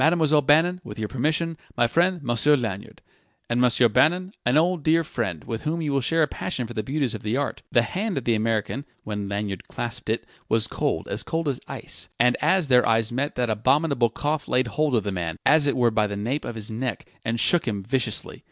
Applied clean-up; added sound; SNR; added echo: none; none; none; none.